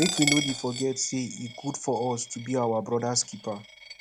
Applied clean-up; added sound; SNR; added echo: none; Coin (dropping); 7 dB; none.